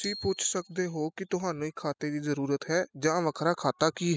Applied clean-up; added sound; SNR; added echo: classical method spectral subtraction.